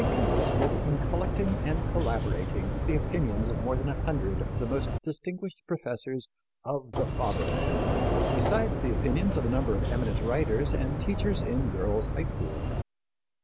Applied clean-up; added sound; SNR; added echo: none; Sliding door; -3 dB; none.